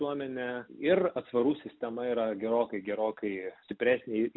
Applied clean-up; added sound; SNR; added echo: none; none; none; none.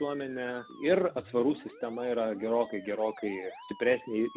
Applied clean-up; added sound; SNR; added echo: none; Musical instrument; 19 dB; none.